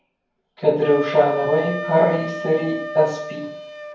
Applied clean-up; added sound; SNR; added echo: none; Wind instrument, woodwind instrument; 9 dB; reverberation time 0.9 s.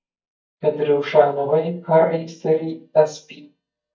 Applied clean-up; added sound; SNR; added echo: neural mask model DeepFilterNet 3.